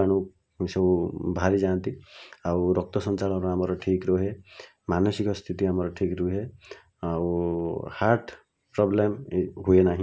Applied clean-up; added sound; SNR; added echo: none; none; none; none.